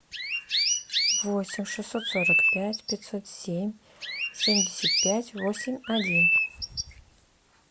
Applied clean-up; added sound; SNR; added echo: none; Chirp, tweet; -5 dB; none.